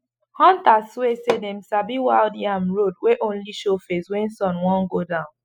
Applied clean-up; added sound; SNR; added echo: classical method spectral subtraction.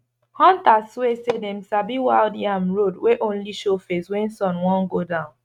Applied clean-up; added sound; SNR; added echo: neural mask model RNNoise.